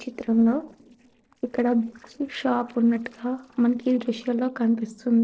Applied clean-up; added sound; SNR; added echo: neural separator model SepFormer DNS4.